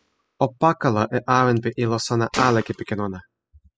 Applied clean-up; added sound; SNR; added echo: classical method spectral subtraction.